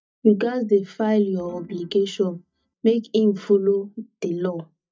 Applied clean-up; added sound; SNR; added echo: neural mask model DeepFilterNet 3.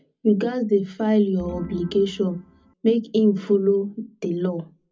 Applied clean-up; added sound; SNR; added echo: none; Organ; 17 dB; reverberation time 0.4 s.